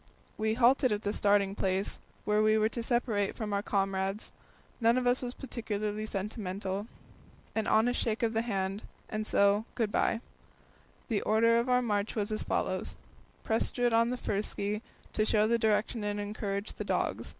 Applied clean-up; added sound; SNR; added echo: none; none; none; none.